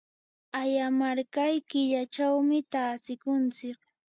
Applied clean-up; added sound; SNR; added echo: none; none; none; none.